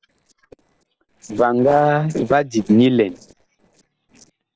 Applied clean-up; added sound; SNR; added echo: neural separator model SepFormer DNS4.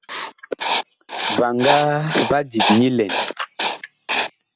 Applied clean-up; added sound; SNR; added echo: none; Writing; 1 dB; none.